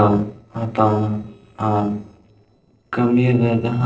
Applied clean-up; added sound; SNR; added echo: neural separator model SepFormer DNS4.